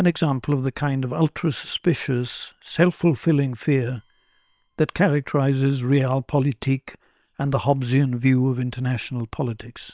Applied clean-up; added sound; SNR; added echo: neural separator model SepFormer WHAM!.